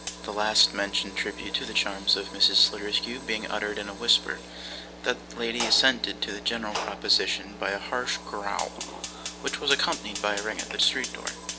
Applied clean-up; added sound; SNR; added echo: none; Fire; 11 dB; none.